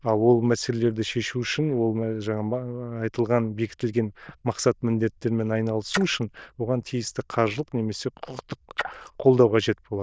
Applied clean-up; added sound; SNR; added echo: neural diffusion model UNIVERSE++.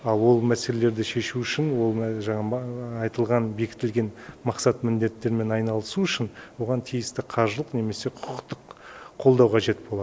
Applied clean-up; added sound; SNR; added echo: none; none; none; none.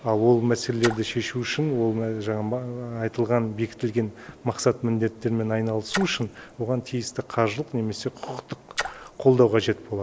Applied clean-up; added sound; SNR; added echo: none; Splash, splatter; 11 dB; none.